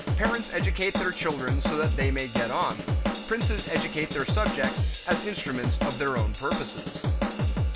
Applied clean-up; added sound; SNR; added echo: none; Drum / Drum kit; -3 dB; none.